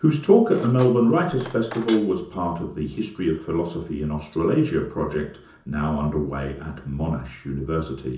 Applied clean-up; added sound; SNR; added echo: none; Cutlery, silverware; 16 dB; reverberation time 0.6 s.